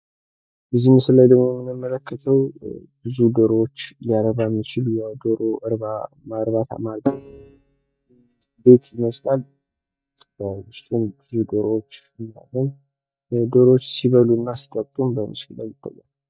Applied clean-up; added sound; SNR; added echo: neural mask model DeepFilterNet 3.